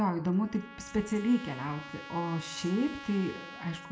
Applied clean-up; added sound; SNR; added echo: none; Trumpet; 15 dB; reverberation time 0.5 s.